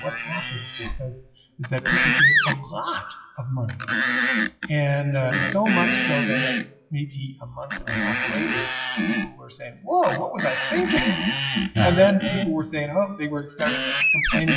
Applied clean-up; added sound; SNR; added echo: classical method WPE with log-MMSE.